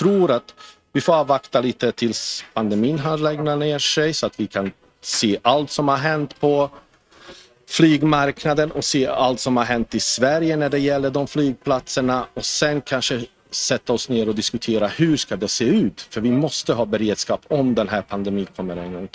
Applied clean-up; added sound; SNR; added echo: neural mask model RNNoise.